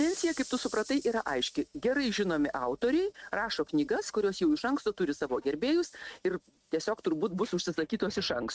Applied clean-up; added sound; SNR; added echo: neural mask model RNNoise.